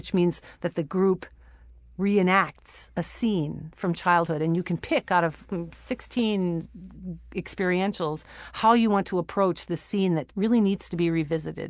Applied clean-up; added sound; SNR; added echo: none; none; none; none.